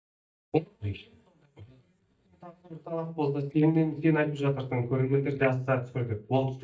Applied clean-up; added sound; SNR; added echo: neural mask model DeepFilterNet 3.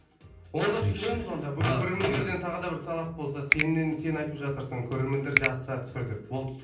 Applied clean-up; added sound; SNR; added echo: none; Finger snapping; 2 dB; reverberation time 0.6 s.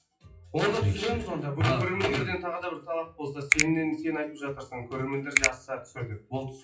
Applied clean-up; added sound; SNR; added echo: classical method WPE with log-MMSE.